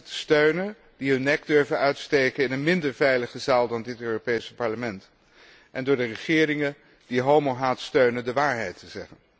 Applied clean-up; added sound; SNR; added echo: none; none; none; none.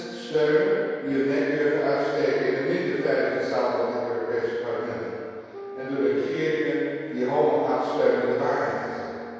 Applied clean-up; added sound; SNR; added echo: none; Wind instrument, woodwind instrument; 15 dB; reverberation time 2.2 s.